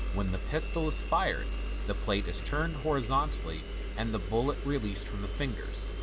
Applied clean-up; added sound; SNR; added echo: none; Engine; 1 dB; none.